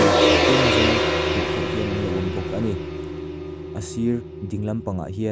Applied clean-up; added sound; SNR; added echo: none; Gong; -5 dB; none.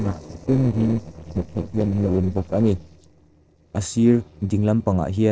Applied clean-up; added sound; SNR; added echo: neural separator model SepFormer DNS4.